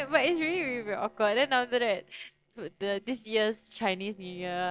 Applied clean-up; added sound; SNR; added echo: neural separator model SepFormer DNS4.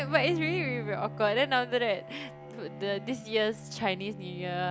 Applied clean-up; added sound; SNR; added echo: none; Bowed string instrument; 10 dB; none.